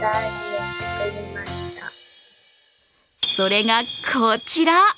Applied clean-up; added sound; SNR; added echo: none; none; none; none.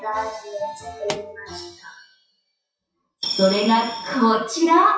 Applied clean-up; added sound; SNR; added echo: classical method WPE with log-MMSE.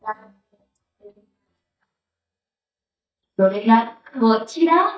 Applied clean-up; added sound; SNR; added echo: neural mask model DeepFilterNet 3.